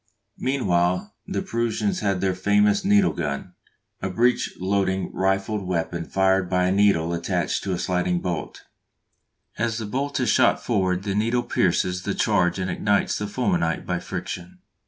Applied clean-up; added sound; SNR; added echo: none; none; none; none.